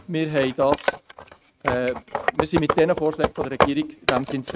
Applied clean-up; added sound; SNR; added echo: neural mask model RNNoise.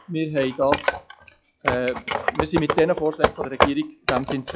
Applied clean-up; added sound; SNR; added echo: classical method log-MMSE.